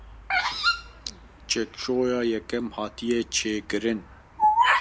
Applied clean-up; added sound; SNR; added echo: none; Bird vocalization, bird call, bird song; -1 dB; none.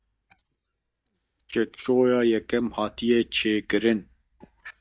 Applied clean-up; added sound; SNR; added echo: neural mask model DeepFilterNet 3.